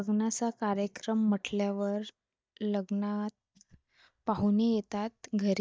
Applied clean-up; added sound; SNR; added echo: neural mask model DeepFilterNet 3.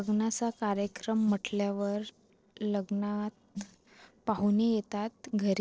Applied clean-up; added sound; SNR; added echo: neural separator model SepFormer DNS4.